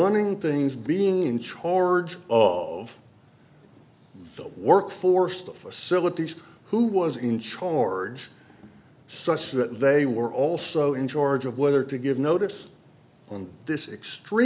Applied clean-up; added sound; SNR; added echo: none; none; none; none.